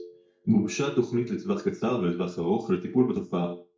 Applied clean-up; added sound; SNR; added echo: neural mask model DeepFilterNet 3.